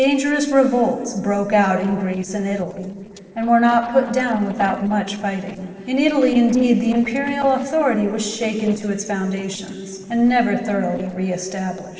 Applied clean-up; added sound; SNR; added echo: neural separator model SepFormer DNS4.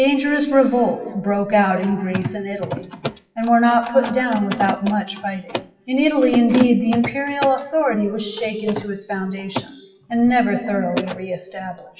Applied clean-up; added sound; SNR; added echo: classical method WPE with log-MMSE.